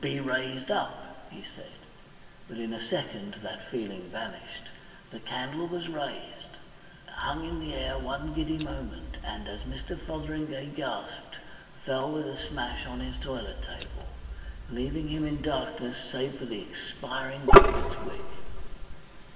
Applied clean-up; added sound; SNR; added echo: none; Scissors; 9 dB; reverberation time 2.8 s.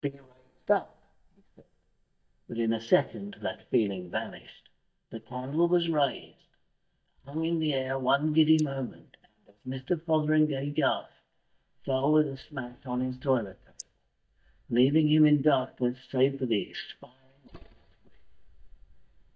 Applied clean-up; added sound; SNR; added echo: neural mask model DeepFilterNet 3.